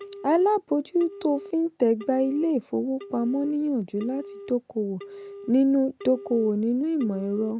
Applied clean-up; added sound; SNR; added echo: none; Telephone; 18 dB; none.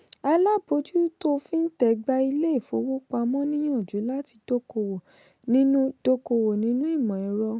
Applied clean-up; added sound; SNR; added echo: none; none; none; none.